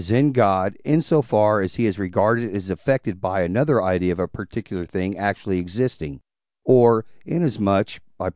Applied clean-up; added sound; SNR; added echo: none; none; none; none.